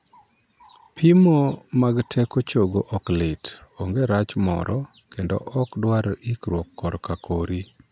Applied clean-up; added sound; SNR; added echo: none; none; none; none.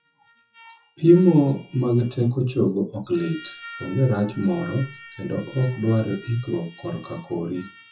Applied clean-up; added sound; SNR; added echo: classical method WPE with log-MMSE.